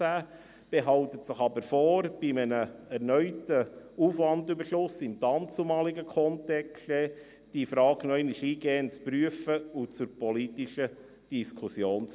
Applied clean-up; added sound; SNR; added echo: none; none; none; none.